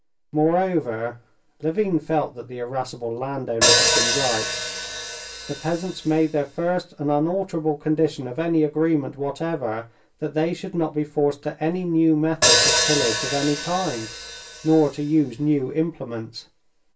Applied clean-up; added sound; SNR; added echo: none; Hi-hat; 0 dB; reverberation time 0.2 s.